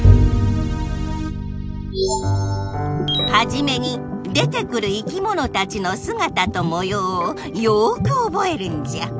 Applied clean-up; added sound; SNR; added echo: none; Bowed string instrument; -1 dB; none.